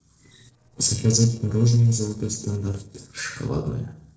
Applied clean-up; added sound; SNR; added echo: neural separator model SepFormer DNS4.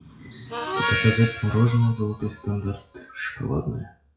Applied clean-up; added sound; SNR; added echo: classical method WPE with log-MMSE.